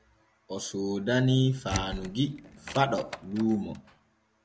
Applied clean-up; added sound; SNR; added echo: none; Door; 11 dB; none.